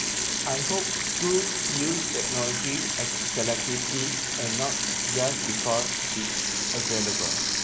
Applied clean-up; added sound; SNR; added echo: none; Sink (filling or washing) / Water tap, faucet; -4 dB; none.